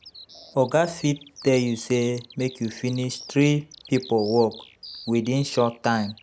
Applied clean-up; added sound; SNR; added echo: none; Bird vocalization, bird call, bird song; 20 dB; none.